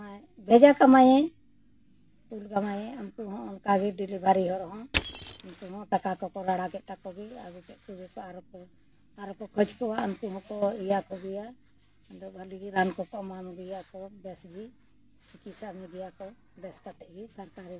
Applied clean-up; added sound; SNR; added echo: none; Crushing; 7 dB; none.